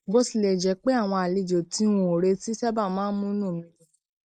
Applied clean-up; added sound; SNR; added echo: neural mask model Resemble Enhance denoiser.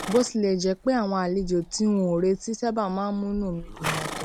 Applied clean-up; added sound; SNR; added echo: none; Livestock, farm animals, working animals; 12 dB; none.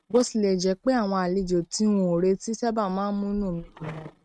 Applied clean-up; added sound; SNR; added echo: neural mask model RNNoise.